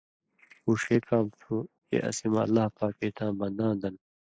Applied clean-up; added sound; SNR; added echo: neural mask model Resemble Enhance denoiser.